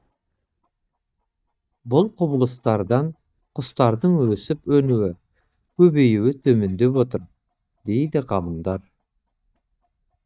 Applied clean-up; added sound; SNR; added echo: neural mask model DeepFilterNet 3.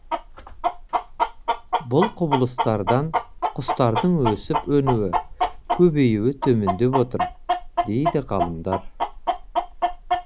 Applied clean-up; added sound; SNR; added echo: none; Chicken, rooster; 3 dB; none.